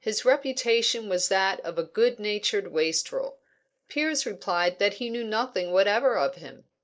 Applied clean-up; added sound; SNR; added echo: neural mask model Resemble Enhance denoiser.